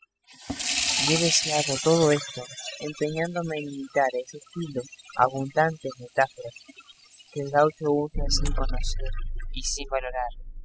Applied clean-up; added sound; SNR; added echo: classical method spectral subtraction.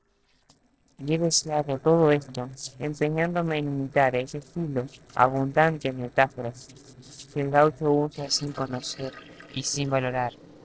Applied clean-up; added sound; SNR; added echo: neural separator model SepFormer DNS4.